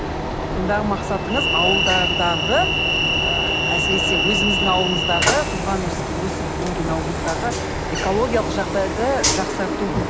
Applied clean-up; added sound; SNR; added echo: none; Train; -3 dB; none.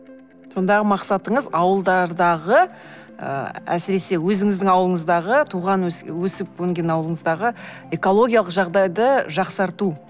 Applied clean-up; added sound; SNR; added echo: none; none; none; none.